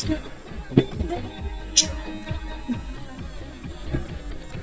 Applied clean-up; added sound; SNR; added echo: neural mask model DeepFilterNet 3.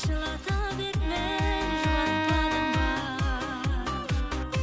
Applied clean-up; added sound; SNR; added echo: none; Bowed string instrument; 3 dB; none.